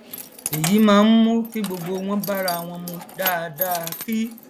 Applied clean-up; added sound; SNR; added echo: none; Keys jangling; 11 dB; none.